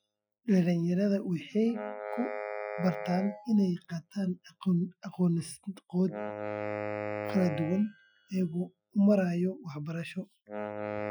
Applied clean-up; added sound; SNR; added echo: classical method Wiener filter.